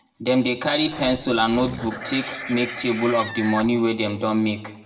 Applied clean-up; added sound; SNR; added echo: none; Livestock, farm animals, working animals; 12 dB; reverberation time 1.0 s.